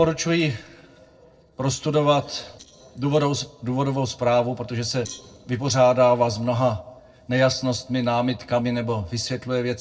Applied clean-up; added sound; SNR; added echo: neural separator model SepFormer DNS4.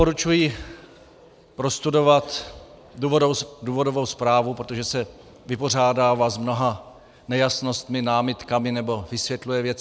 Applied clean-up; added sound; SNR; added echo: none; none; none; none.